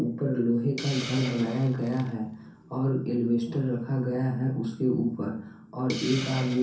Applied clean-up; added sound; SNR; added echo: none; Hiss; 15 dB; reverberation time 0.6 s.